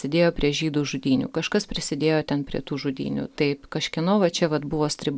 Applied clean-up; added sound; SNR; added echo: none; none; none; none.